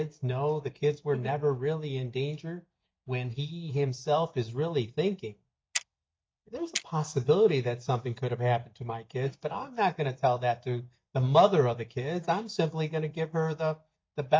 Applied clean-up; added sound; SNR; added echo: neural mask model DeepFilterNet 3.